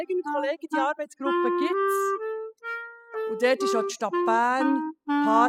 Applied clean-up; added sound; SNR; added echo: classical method spectral subtraction.